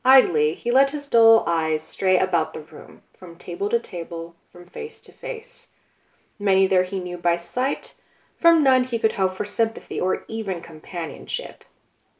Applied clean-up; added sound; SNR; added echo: none; none; none; none.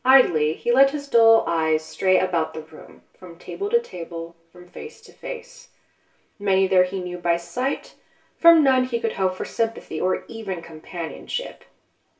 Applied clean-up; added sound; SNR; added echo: none; none; none; reverberation time 0.2 s.